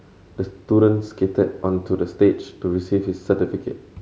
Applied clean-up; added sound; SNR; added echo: none; none; none; none.